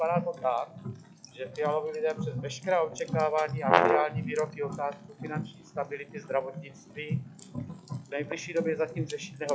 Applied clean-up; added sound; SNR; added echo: classical method log-MMSE.